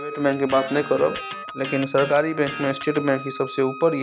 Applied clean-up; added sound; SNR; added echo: none; Wind instrument, woodwind instrument + Electric guitar; 12 dB; none.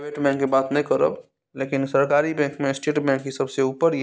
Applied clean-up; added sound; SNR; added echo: none; none; none; none.